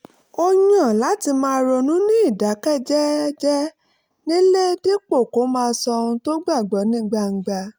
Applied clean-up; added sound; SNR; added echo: none; none; none; none.